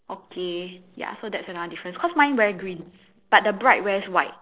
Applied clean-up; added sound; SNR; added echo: neural separator model SepFormer DNS4.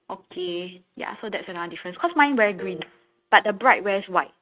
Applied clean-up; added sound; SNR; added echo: neural mask model RNNoise.